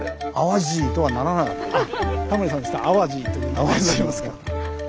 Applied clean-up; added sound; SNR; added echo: none; Boiling; 19 dB; none.